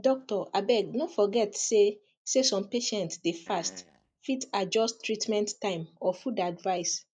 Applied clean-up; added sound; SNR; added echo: neural mask model DeepFilterNet 3.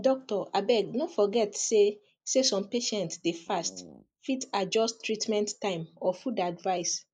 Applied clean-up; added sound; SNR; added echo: neural mask model Resemble Enhance denoiser.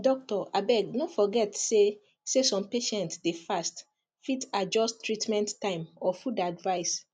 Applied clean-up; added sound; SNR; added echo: none; none; none; none.